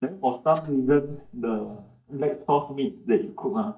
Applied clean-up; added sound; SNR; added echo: neural mask model DeepFilterNet 3.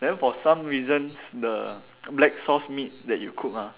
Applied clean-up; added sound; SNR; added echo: none; none; none; none.